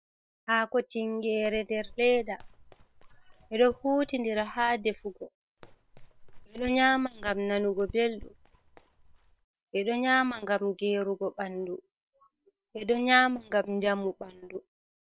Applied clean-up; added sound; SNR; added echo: neural separator model SepFormer WHAM!.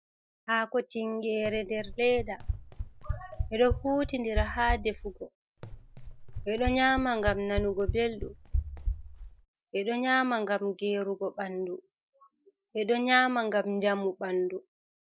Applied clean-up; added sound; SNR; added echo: none; Run; 5 dB; none.